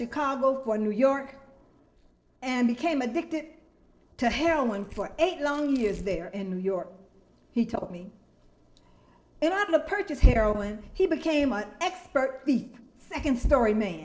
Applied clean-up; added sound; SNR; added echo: neural separator model SepFormer DNS4.